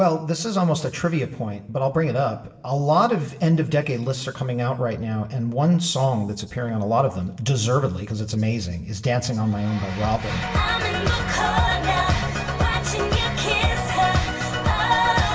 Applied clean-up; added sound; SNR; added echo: none; none; none; reverberation time 0.8 s.